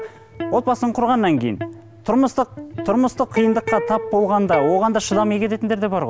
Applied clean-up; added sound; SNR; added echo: none; Electric guitar; 11 dB; none.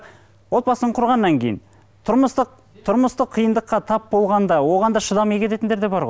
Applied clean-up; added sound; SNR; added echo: none; none; none; none.